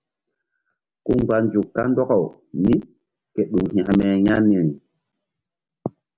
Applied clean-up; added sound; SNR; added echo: none; none; none; none.